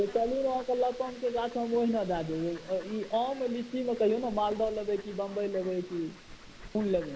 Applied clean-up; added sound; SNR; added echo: none; Wind + Fowl; 18 dB; none.